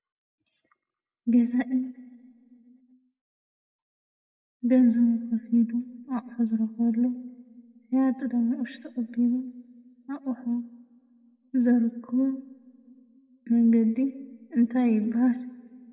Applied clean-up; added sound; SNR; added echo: none; none; none; reverberation time 1.0 s.